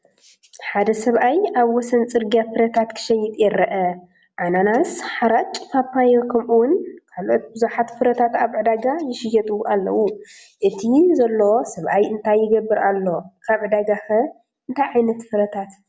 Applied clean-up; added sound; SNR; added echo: none; none; none; none.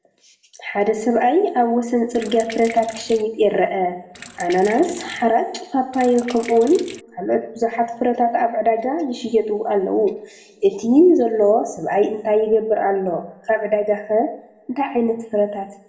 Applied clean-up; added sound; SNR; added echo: none; Sink (filling or washing); 17 dB; reverberation time 1.0 s.